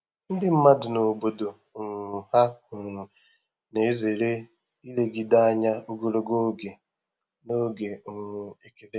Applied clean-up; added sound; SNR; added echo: none; none; none; none.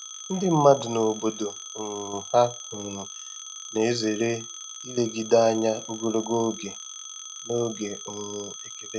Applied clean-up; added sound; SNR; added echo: none; Telephone; 13 dB; none.